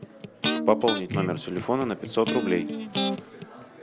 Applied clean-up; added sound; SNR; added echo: none; Electric guitar; 2 dB; none.